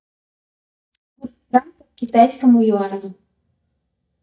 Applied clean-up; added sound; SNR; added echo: neural mask model DeepFilterNet 3.